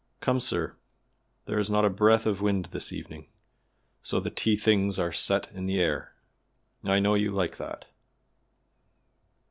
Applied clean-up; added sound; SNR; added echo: none; none; none; none.